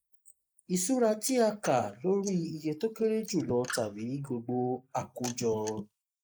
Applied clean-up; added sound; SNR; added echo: neural mask model Resemble Enhance denoiser.